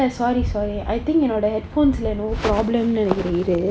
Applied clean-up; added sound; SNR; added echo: none; none; none; none.